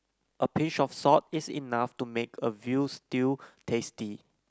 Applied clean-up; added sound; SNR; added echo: none; none; none; none.